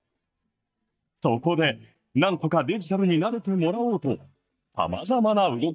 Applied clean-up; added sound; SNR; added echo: neural mask model DeepFilterNet 3.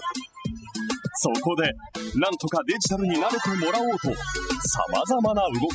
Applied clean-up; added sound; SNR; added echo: classical method spectral subtraction.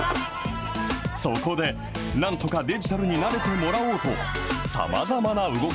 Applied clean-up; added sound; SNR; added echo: none; Crowd / Cheering / Fireworks; 18 dB; none.